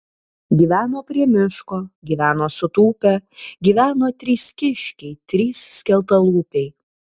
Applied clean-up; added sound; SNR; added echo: none; none; none; none.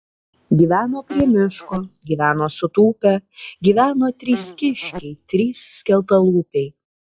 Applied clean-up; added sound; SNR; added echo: classical method log-MMSE.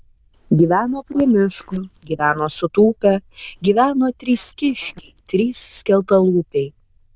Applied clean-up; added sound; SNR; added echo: neural diffusion model UNIVERSE++.